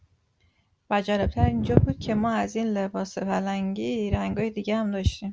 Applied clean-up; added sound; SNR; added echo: none; none; none; none.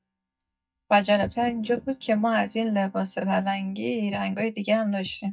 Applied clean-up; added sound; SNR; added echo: neural mask model DeepFilterNet 3.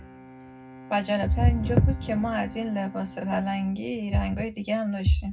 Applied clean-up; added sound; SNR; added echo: none; Bowed string instrument; 19 dB; reverberation time 0.3 s.